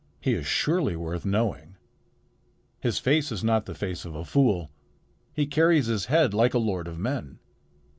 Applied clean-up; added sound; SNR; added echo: none; none; none; none.